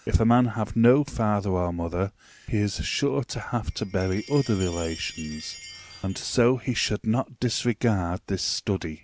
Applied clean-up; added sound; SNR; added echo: none; Chime; 18 dB; none.